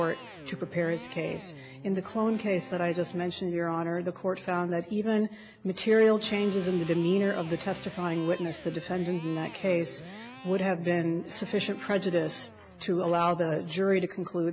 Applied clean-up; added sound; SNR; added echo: none; Electric guitar; 18 dB; none.